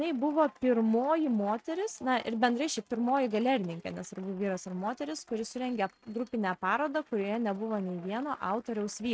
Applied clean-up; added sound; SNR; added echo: neural mask model RNNoise.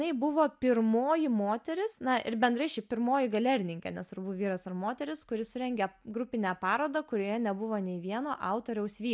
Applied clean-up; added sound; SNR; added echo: none; none; none; none.